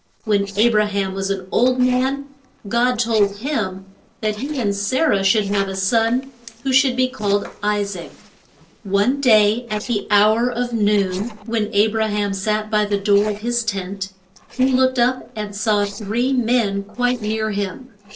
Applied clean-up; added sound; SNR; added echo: neural separator model SepFormer DNS4.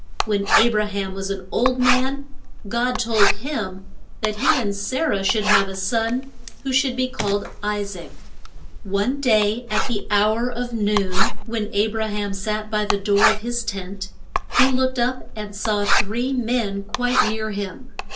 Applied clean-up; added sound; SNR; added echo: none; Writing; -1 dB; reverberation time 0.3 s.